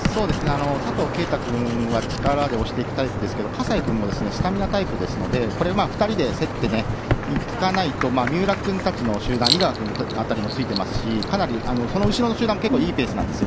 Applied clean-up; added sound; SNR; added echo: none; Writing; 7 dB; none.